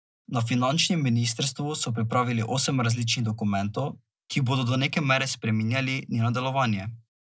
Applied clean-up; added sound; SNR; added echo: none; none; none; none.